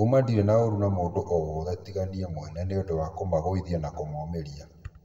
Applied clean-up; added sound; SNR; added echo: none; none; none; reverberation time 1.2 s.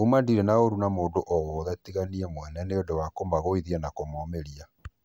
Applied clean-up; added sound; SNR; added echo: none; none; none; none.